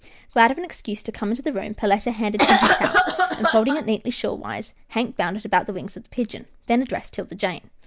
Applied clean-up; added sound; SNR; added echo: none; Cough; -5 dB; none.